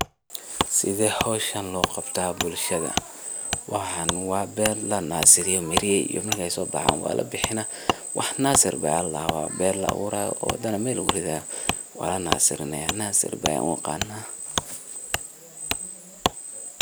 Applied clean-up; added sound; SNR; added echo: none; Wood; 6 dB; none.